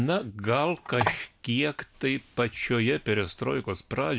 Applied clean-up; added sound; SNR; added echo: none; Telephone; 6 dB; none.